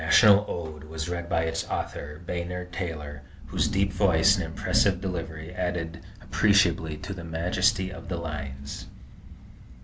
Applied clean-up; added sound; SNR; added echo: none; none; none; none.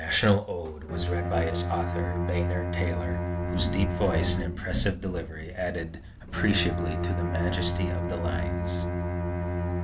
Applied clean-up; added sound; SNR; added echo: none; Bowed string instrument; 1 dB; none.